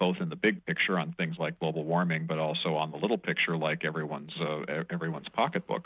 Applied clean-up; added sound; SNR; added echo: none; none; none; none.